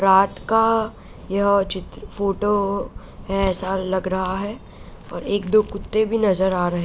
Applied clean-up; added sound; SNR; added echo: none; none; none; none.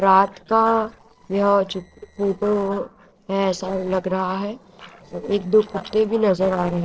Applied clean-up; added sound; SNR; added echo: neural separator model SepFormer DNS4.